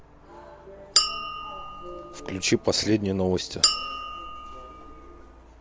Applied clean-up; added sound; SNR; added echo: none; Chink, clink; 0 dB; none.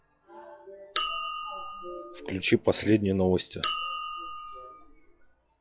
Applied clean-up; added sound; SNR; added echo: classical method log-MMSE.